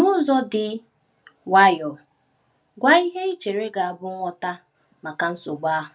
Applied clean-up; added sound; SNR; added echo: none; none; none; none.